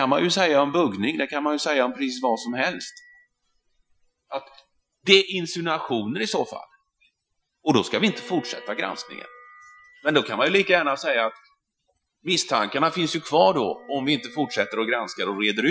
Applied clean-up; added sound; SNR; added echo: classical method Wiener filter.